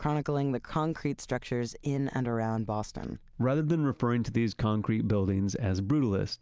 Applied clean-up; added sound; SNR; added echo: none; none; none; none.